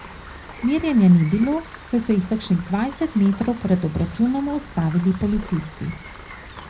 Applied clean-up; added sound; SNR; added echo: none; Rain; 16 dB; reverberation time 0.4 s.